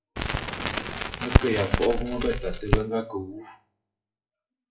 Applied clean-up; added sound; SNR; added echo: classical method WPE with log-MMSE.